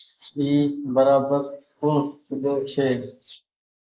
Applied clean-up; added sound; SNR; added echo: neural mask model Resemble Enhance denoiser.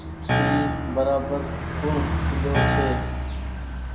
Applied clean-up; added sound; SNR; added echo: none; Piano + Bus; -4 dB; none.